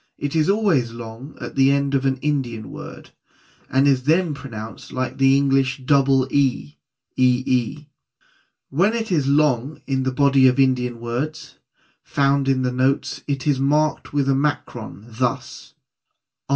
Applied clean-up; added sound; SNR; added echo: none; none; none; reverberation time 0.1 s.